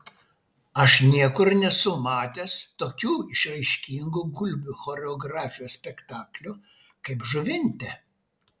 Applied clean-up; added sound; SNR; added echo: none; none; none; none.